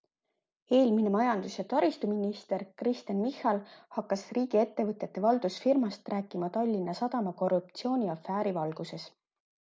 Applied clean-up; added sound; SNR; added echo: none; none; none; none.